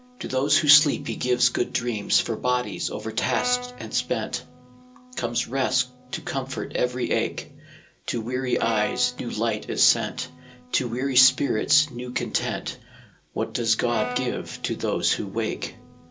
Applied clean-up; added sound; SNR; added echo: none; Brass instrument; 16 dB; reverberation time 0.2 s.